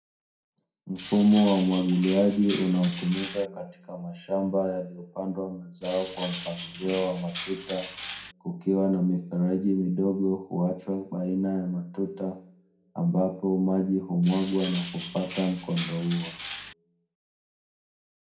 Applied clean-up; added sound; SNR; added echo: none; Cutlery, silverware; 2 dB; reverberation time 0.5 s.